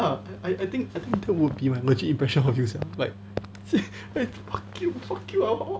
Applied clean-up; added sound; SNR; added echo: none; none; none; none.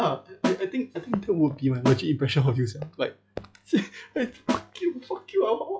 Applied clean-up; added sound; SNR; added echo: classical method log-MMSE.